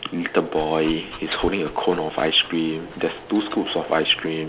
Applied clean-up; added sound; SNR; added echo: none; Dog + Glass; 17 dB; none.